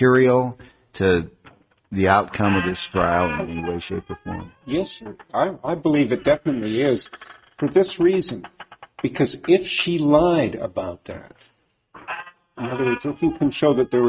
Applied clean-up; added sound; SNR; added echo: neural mask model RNNoise.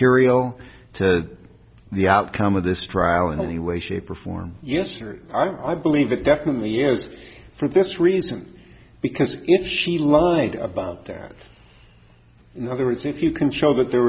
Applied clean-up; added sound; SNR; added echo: none; none; none; none.